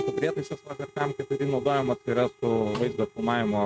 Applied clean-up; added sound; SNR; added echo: neural mask model RNNoise.